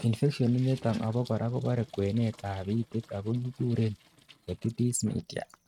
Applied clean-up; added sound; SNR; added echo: neural mask model RNNoise.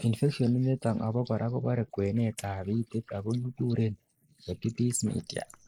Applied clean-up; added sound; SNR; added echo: neural mask model Resemble Enhance denoiser.